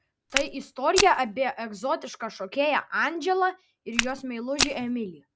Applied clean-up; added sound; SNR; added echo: none; Walk, footsteps; 3 dB; none.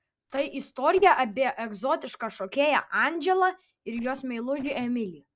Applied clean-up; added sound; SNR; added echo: neural separator model SepFormer DNS4.